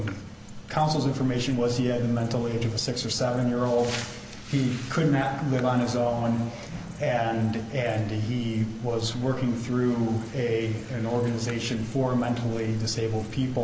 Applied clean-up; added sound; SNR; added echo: none; Insect; 20 dB; none.